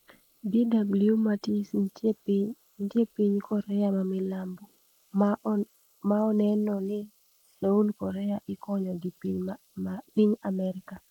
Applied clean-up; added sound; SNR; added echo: neural mask model Resemble Enhance denoiser.